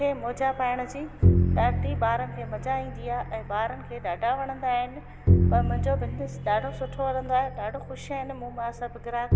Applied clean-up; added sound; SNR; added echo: none; Bowed string instrument; -2 dB; none.